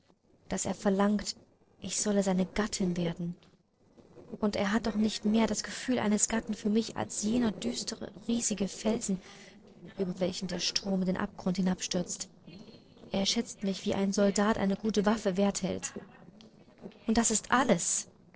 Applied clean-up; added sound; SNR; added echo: neural separator model SepFormer DNS4.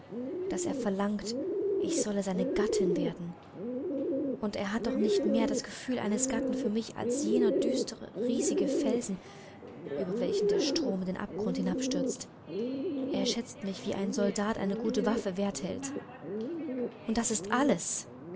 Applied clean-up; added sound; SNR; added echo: none; Bird; -1 dB; none.